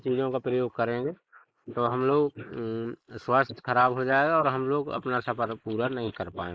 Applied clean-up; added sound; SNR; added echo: neural mask model Resemble Enhance denoiser.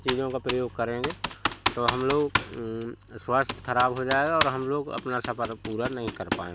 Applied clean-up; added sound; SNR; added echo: none; Computer keyboard; 5 dB; none.